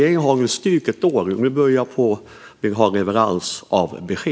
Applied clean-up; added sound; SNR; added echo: none; none; none; none.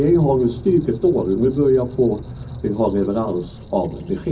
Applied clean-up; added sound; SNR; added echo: none; Squeak; 14 dB; reverberation time 0.4 s.